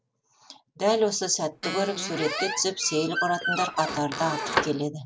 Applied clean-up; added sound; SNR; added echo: none; Squeak; 3 dB; none.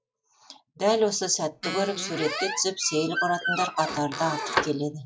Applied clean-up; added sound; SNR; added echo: classical method log-MMSE.